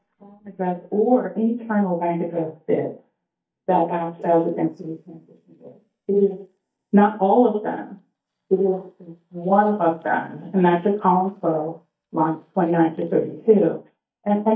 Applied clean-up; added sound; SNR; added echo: neural mask model DeepFilterNet 3.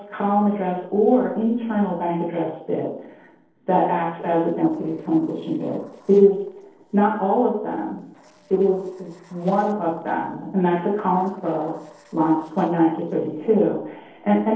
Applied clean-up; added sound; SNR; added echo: neural separator model SepFormer DNS4.